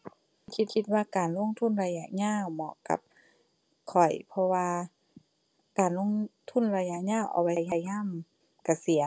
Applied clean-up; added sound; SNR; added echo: none; none; none; none.